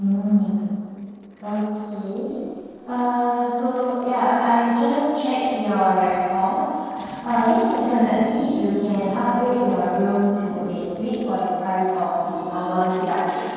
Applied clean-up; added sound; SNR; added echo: neural separator model SepFormer DNS4.